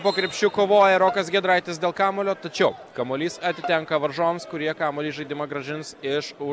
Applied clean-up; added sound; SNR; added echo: none; Bowed string instrument; 18 dB; none.